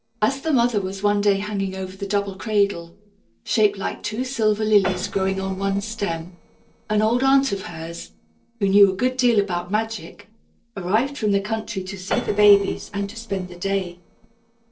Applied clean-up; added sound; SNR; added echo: neural separator model SepFormer DNS4.